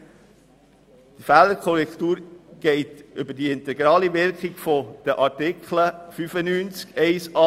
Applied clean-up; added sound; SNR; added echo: none; none; none; none.